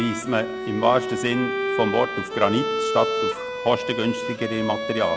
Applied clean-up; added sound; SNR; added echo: none; Bowed string instrument; 3 dB; none.